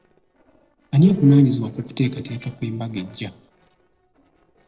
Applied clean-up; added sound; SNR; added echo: neural separator model SepFormer DNS4.